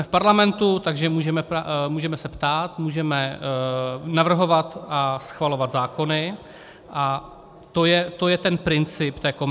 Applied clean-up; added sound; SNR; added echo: none; none; none; none.